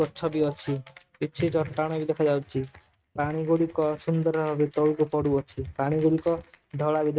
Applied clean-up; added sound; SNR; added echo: neural mask model RNNoise.